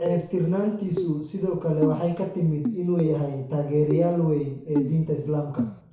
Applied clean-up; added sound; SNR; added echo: none; Keyboard (musical); 8 dB; reverberation time 0.6 s.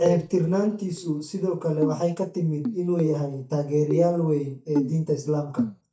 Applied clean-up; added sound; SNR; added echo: neural mask model DeepFilterNet 3.